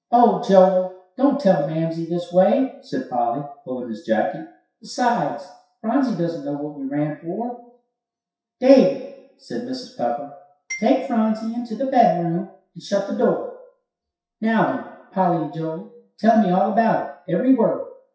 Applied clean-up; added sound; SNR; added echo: classical method WPE with log-MMSE.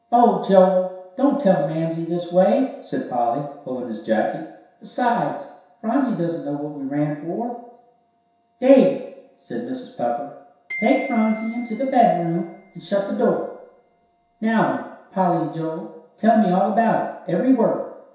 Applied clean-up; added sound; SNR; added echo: none; Glockenspiel; 17 dB; reverberation time 0.7 s.